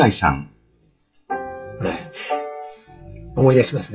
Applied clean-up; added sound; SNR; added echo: classical method WPE with log-MMSE.